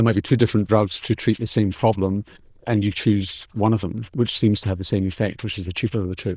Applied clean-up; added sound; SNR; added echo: neural diffusion model UNIVERSE++.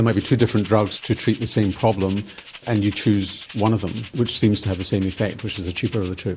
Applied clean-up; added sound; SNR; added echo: none; Rattle (instrument); 18 dB; none.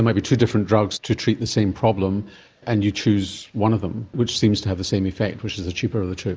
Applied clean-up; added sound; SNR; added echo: none; none; none; none.